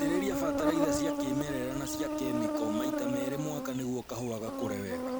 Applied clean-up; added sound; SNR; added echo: none; Insect; -2 dB; none.